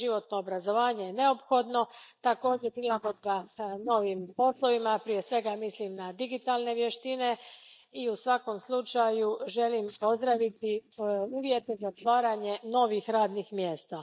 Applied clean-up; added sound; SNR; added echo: neural mask model DeepFilterNet 3.